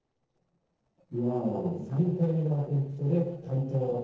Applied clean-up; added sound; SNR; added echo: neural separator model SepFormer DNS4.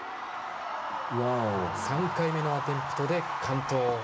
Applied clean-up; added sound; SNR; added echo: none; none; none; none.